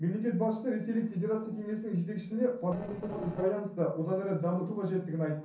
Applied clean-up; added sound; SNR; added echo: neural separator model SepFormer DNS4.